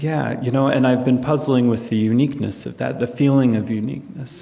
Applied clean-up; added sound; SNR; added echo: none; none; none; none.